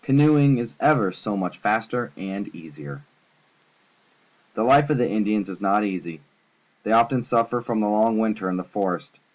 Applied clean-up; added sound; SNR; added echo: none; none; none; none.